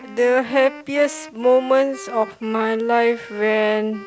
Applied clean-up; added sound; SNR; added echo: none; Wind instrument, woodwind instrument; 19 dB; none.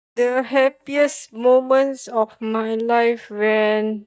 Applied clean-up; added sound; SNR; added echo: neural mask model DeepFilterNet 3.